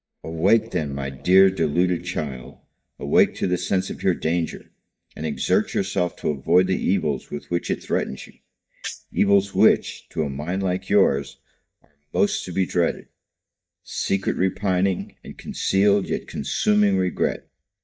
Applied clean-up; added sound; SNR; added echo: neural mask model DeepFilterNet 3.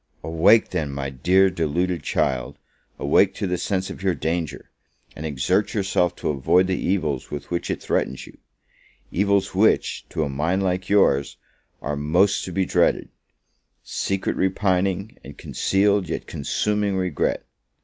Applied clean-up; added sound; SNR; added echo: none; none; none; none.